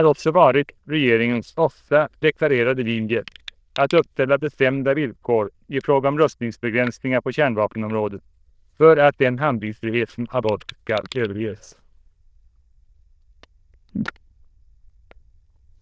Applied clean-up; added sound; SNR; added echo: neural diffusion model UNIVERSE++.